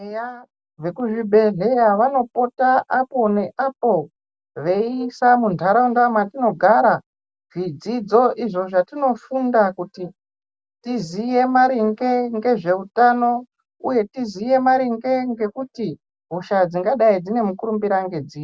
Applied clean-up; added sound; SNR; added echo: none; none; none; none.